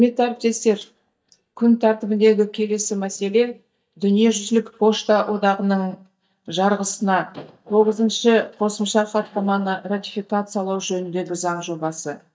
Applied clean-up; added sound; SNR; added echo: neural mask model DeepFilterNet 3.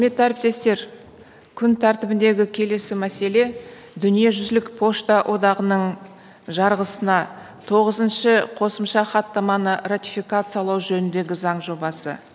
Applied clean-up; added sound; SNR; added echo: none; none; none; none.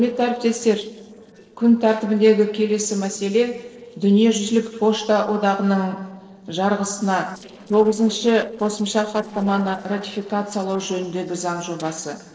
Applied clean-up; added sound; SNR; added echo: neural separator model SepFormer DNS4.